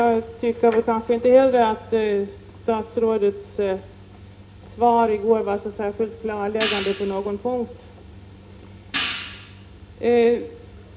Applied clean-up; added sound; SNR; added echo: none; Hi-hat; 6 dB; reverberation time 0.3 s.